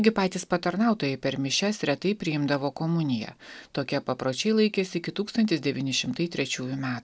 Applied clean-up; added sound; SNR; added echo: none; none; none; none.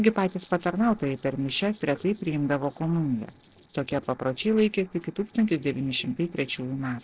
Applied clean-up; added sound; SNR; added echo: neural separator model SepFormer DNS4.